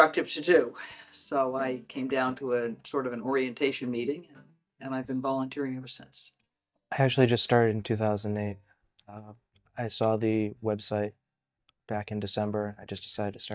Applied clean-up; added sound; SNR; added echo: neural mask model DeepFilterNet 3.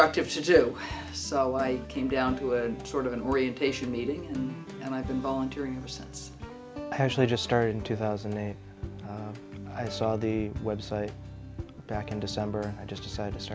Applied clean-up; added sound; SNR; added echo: none; none; none; none.